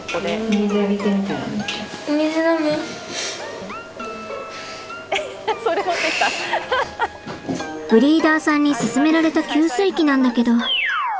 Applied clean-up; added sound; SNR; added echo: none; none; none; none.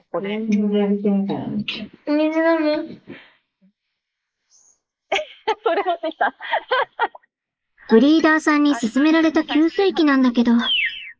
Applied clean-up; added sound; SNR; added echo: neural mask model Resemble Enhance denoiser.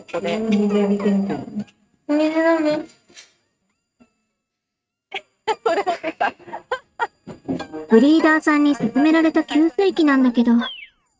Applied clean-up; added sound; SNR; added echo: neural mask model RNNoise.